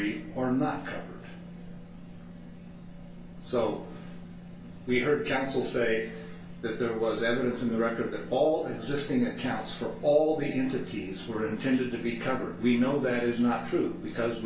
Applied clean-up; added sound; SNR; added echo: none; none; none; reverberation time 0.2 s.